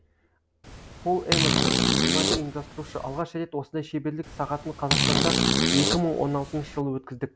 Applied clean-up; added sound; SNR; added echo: none; Fart; -5 dB; none.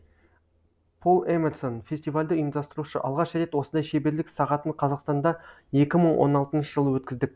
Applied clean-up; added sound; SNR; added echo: none; none; none; none.